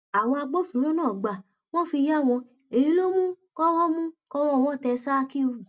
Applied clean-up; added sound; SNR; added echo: none; none; none; none.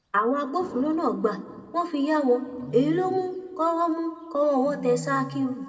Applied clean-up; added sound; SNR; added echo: none; Wild animals; 17 dB; reverberation time 1.1 s.